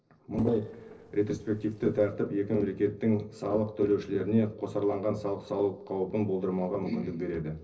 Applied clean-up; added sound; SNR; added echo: neural separator model SepFormer DNS4.